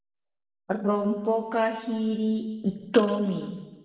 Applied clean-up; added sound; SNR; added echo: none; none; none; reverberation time 1.3 s.